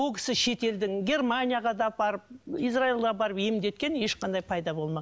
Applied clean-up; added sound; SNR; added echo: none; none; none; none.